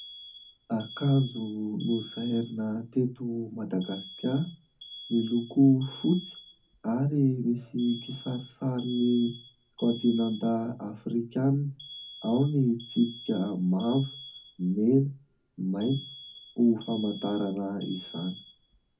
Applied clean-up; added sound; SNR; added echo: none; Alarm; 18 dB; reverberation time 0.3 s.